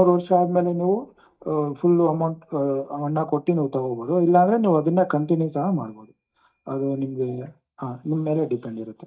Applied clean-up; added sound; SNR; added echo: neural mask model DeepFilterNet 3.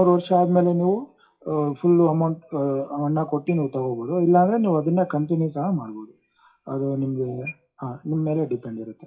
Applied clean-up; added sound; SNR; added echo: classical method WPE with log-MMSE.